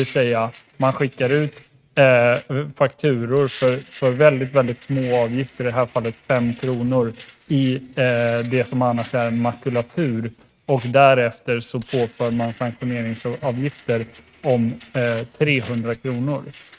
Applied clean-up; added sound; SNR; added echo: neural mask model RNNoise.